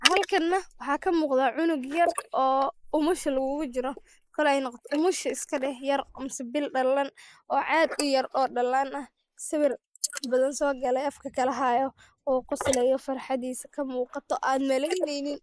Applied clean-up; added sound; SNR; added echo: neural mask model Resemble Enhance denoiser.